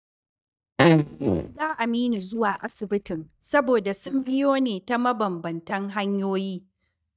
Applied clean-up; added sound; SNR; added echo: neural mask model DeepFilterNet 3.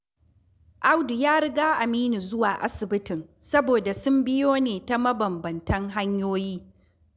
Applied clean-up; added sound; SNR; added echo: none; none; none; none.